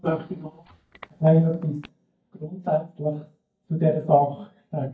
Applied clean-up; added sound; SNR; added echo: neural mask model DeepFilterNet 3.